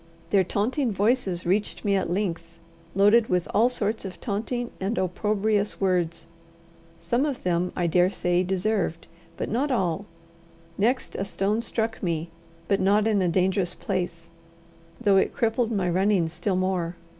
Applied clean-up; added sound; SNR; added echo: none; none; none; none.